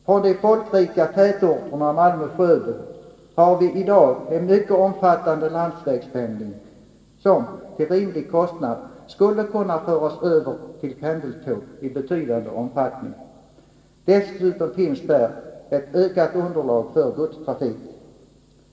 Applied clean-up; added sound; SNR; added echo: none; none; none; reverberation time 1.7 s.